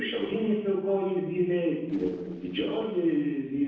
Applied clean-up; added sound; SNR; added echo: neural separator model SepFormer DNS4.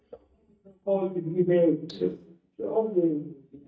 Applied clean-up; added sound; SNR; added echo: neural mask model DeepFilterNet 3.